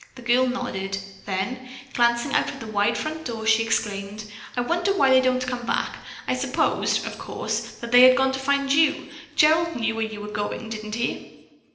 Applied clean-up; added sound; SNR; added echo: none; none; none; reverberation time 0.9 s.